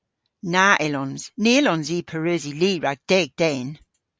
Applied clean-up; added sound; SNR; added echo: none; none; none; none.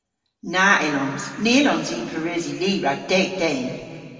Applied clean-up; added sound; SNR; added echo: none; none; none; reverberation time 2.2 s.